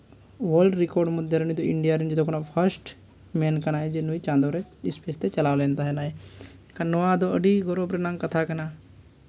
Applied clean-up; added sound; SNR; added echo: none; none; none; none.